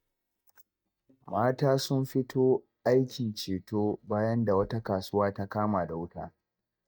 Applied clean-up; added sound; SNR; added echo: neural mask model DeepFilterNet 3.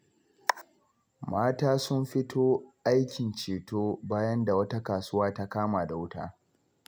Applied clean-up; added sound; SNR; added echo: none; none; none; none.